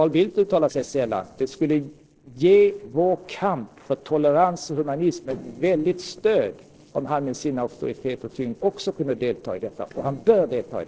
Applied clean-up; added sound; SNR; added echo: neural separator model SepFormer DNS4.